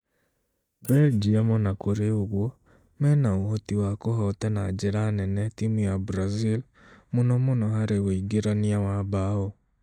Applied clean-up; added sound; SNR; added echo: neural mask model DeepFilterNet 3.